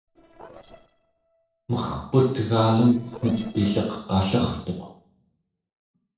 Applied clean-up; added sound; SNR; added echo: neural separator model SepFormer DNS4.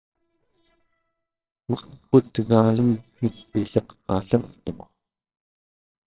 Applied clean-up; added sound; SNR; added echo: neural separator model SepFormer WHAMR!.